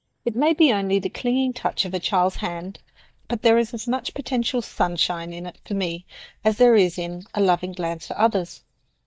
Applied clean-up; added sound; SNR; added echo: neural mask model DeepFilterNet 3.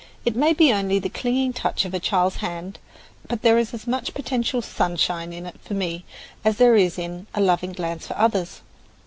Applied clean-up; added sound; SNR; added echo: none; none; none; none.